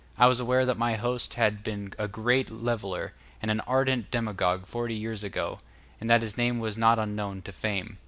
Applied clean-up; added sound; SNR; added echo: none; none; none; none.